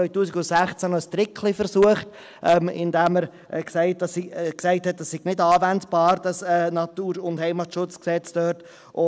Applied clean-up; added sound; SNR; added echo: none; none; none; none.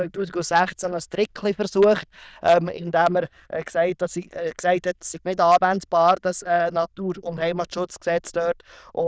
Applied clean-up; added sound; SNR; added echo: neural diffusion model UNIVERSE++.